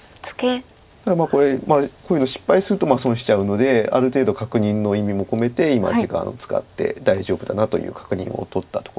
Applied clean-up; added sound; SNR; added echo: none; none; none; none.